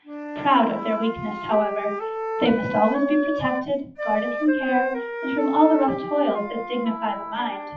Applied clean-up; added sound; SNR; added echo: classical method WPE with log-MMSE.